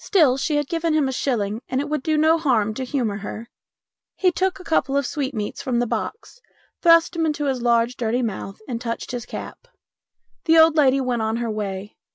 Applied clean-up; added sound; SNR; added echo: none; none; none; none.